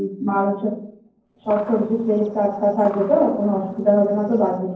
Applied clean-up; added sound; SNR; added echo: neural separator model SepFormer DNS4.